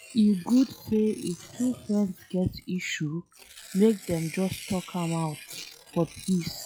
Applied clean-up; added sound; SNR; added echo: classical method log-MMSE.